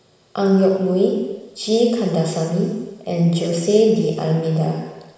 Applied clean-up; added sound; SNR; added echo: none; none; none; reverberation time 1.3 s.